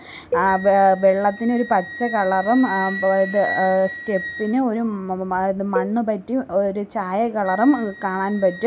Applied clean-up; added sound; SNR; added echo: none; Cowbell + Wind instrument, woodwind instrument; 12 dB; none.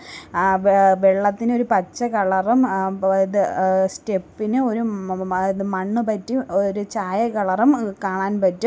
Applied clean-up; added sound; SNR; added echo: none; none; none; none.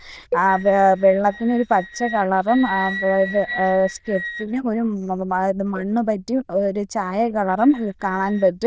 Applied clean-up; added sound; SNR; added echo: neural diffusion model UNIVERSE++.